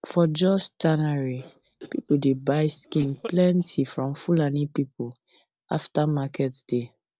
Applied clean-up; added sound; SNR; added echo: neural separator model SepFormer DNS4.